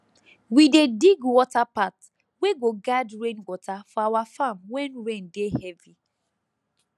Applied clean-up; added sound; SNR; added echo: none; none; none; none.